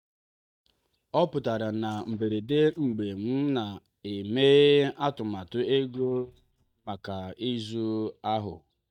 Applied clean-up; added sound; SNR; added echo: neural mask model DeepFilterNet 3.